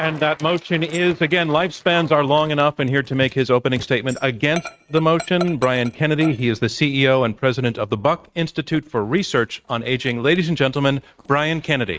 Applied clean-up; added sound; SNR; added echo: neural mask model RNNoise.